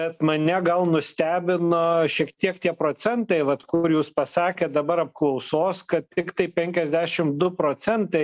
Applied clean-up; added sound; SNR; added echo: none; none; none; none.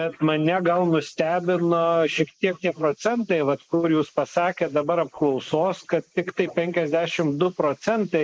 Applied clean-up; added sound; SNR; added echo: neural mask model Resemble Enhance denoiser.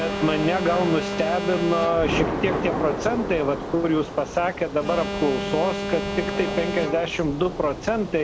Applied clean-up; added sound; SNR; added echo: none; Alarm + Thunder / Rain; 4 dB; none.